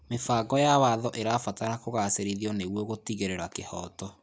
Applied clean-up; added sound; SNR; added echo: none; none; none; none.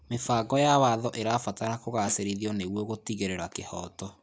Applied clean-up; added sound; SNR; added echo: none; Snare drum; 13 dB; none.